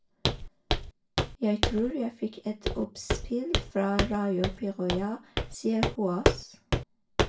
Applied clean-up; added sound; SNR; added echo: none; Walk, footsteps; 0 dB; reverberation time 0.2 s.